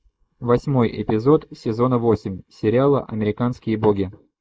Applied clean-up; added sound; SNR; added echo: neural mask model Resemble Enhance denoiser.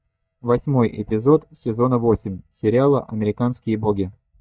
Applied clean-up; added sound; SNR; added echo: neural mask model DeepFilterNet 3.